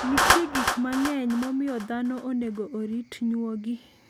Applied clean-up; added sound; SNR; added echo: none; Clapping; 2 dB; none.